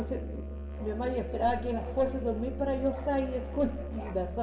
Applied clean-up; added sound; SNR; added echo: none; Musical instrument; 6 dB; reverberation time 1.6 s.